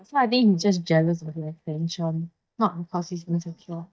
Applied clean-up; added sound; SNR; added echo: neural mask model DeepFilterNet 3.